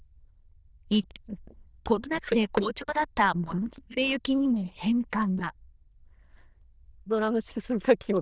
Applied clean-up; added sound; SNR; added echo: neural diffusion model UNIVERSE++.